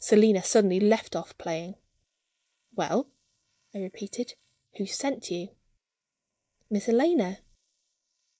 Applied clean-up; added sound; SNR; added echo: neural mask model Resemble Enhance denoiser.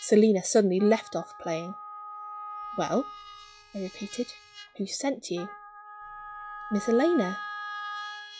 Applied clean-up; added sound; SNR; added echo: classical method log-MMSE.